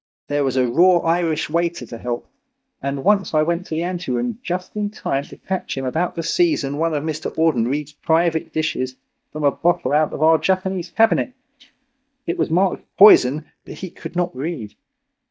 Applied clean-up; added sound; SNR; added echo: neural mask model DeepFilterNet 3.